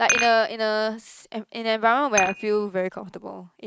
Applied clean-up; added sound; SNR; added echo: neural mask model RNNoise.